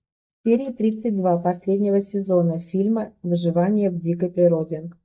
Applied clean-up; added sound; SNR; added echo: neural mask model DeepFilterNet 3.